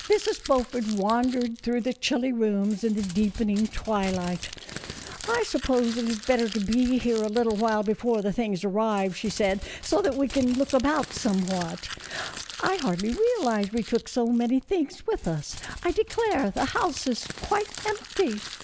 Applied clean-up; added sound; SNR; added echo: none; Crumpling, crinkling; 15 dB; none.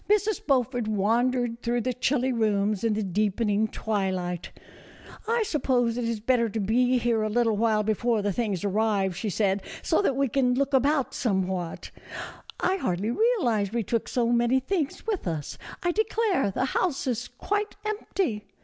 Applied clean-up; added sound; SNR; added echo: none; none; none; none.